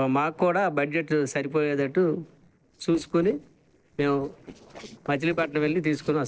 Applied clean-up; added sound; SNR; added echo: neural separator model SepFormer DNS4.